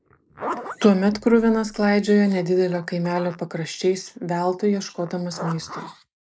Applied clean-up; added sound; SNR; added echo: neural mask model Resemble Enhance denoiser.